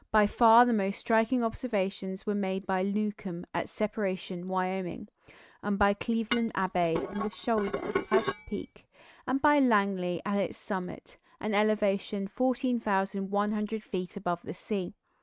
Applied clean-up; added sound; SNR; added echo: neural mask model RNNoise.